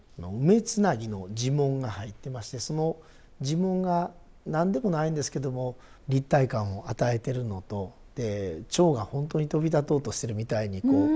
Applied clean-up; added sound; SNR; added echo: none; none; none; none.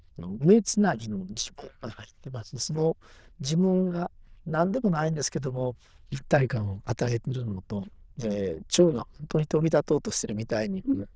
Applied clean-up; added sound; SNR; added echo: neural diffusion model UNIVERSE++.